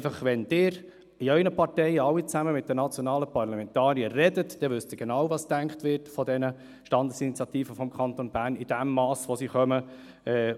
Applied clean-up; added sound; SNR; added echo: none; none; none; none.